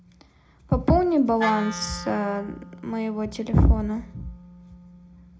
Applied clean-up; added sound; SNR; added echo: none; Wind instrument, woodwind instrument; 14 dB; reverberation time 0.3 s.